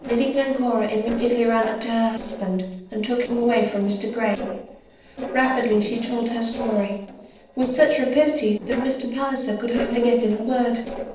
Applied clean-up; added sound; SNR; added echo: neural separator model SepFormer DNS4.